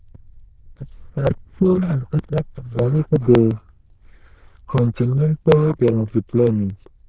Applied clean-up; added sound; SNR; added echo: neural diffusion model UNIVERSE++.